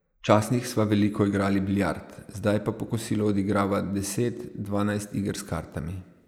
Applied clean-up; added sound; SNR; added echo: neural mask model Resemble Enhance denoiser.